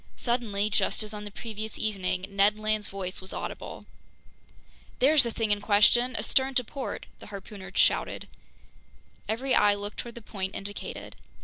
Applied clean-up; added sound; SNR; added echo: none; none; none; none.